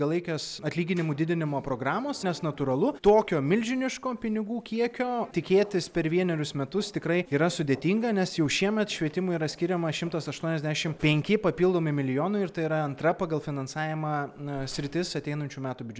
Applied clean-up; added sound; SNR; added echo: none; none; none; none.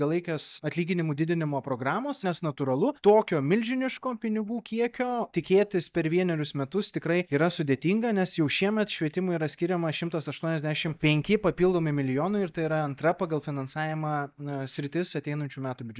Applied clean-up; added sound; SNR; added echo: neural mask model DeepFilterNet 3.